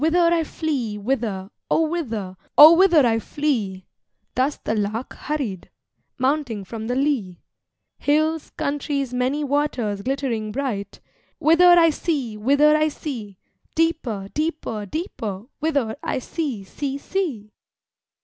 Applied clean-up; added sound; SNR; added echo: none; none; none; none.